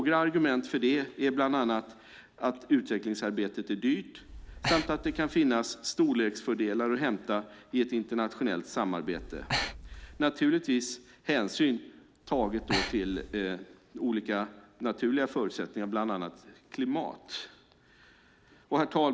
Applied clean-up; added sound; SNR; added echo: none; Breathing; 7 dB; none.